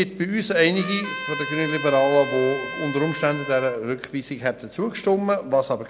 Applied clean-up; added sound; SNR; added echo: none; Trumpet; 9 dB; none.